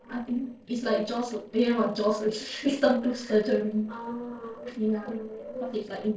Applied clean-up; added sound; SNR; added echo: neural separator model SepFormer DNS4.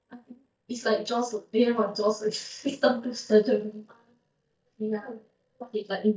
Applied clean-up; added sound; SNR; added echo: neural mask model DeepFilterNet 3.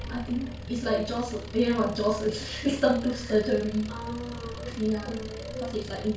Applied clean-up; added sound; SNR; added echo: none; Engine; 12 dB; reverberation time 0.4 s.